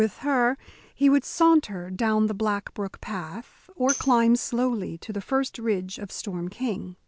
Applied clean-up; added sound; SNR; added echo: none; Tambourine; 12 dB; none.